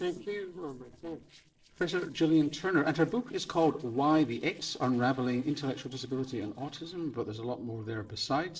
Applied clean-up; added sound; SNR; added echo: neural separator model SepFormer DNS4.